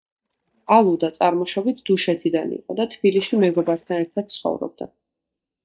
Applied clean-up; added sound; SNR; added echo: neural mask model DeepFilterNet 3.